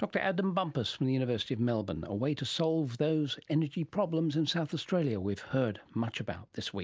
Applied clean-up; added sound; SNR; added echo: none; none; none; none.